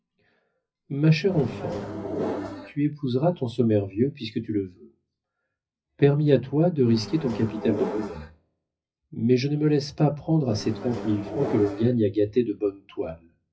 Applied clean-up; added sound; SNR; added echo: classical method WPE with log-MMSE.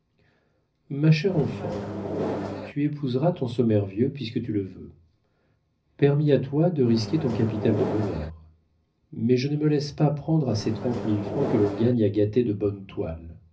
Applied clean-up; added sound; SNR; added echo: none; Microwave oven; 6 dB; reverberation time 0.4 s.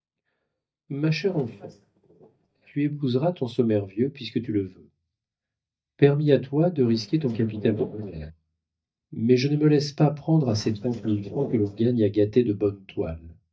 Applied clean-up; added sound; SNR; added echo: neural mask model DeepFilterNet 3.